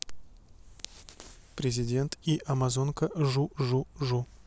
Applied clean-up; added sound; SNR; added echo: none; none; none; none.